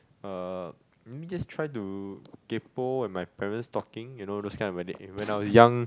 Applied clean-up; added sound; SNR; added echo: none; none; none; none.